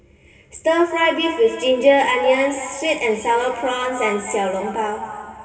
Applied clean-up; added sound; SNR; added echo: none; none; none; reverberation time 2.9 s.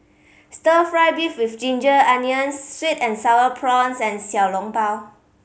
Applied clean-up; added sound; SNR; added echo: none; none; none; none.